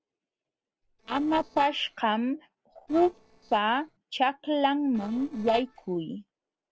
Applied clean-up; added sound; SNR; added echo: neural separator model SepFormer DNS4.